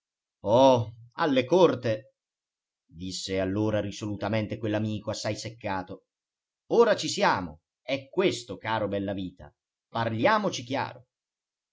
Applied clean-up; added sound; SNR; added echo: none; none; none; none.